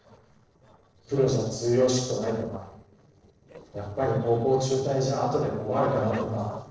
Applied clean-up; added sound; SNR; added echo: neural separator model SepFormer DNS4.